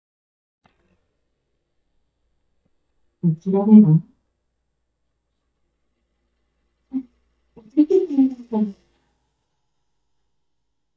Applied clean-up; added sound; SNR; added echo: neural mask model DeepFilterNet 3.